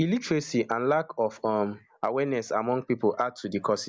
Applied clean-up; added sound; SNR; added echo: none; none; none; none.